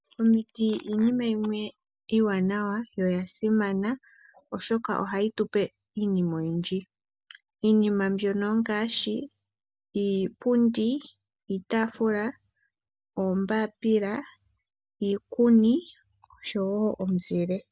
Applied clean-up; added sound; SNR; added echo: none; none; none; none.